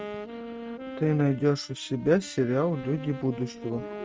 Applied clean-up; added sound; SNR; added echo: neural mask model RNNoise.